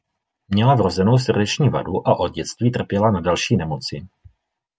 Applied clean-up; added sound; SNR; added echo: none; none; none; none.